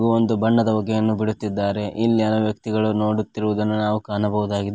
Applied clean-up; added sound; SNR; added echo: none; none; none; none.